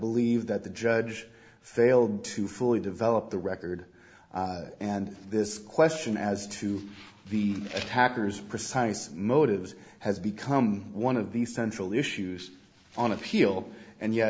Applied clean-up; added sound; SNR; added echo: none; none; none; none.